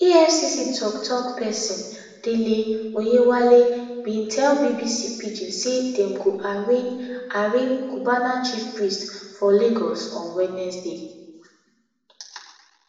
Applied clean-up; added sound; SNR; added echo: none; none; none; reverberation time 1.2 s.